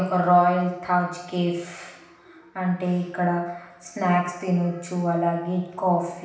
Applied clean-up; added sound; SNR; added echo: none; none; none; reverberation time 0.9 s.